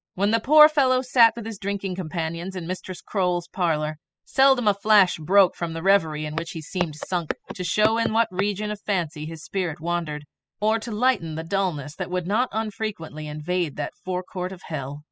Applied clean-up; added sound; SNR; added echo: classical method spectral subtraction.